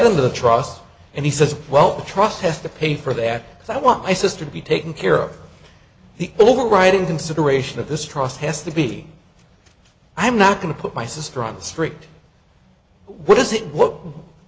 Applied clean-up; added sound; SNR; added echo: none; none; none; none.